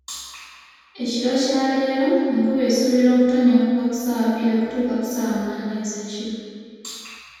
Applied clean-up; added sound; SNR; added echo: none; none; none; reverberation time 2.1 s.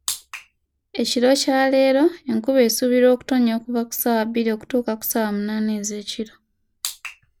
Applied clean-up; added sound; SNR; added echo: none; none; none; none.